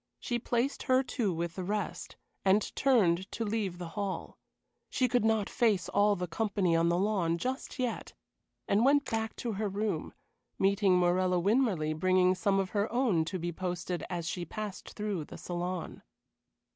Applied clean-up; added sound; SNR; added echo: none; Camera; 20 dB; none.